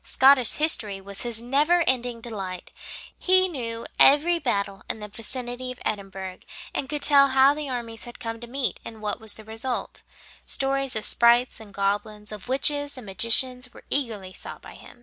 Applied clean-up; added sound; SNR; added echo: none; none; none; none.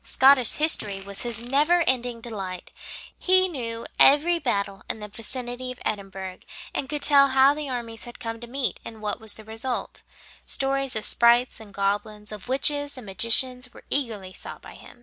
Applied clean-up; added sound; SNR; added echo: none; Fart; 18 dB; none.